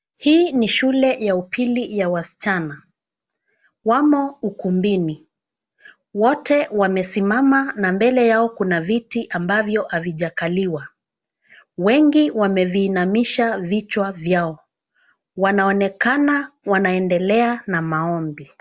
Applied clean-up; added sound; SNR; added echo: none; none; none; none.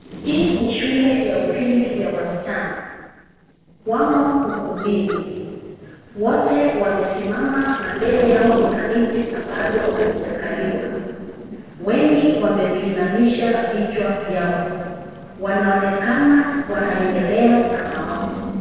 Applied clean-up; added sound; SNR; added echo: neural separator model SepFormer DNS4.